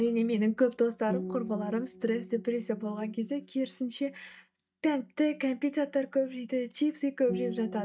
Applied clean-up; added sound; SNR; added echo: neural mask model DeepFilterNet 3.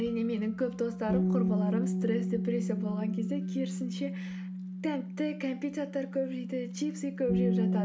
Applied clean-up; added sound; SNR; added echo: none; Bass guitar; -1 dB; none.